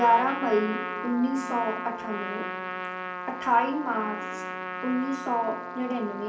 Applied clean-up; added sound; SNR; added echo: none; Trumpet; 7 dB; reverberation time 0.4 s.